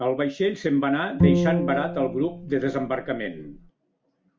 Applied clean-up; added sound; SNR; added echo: none; Bowed string instrument; 0 dB; none.